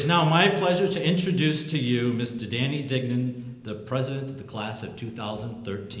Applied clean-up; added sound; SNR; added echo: none; none; none; reverberation time 0.9 s.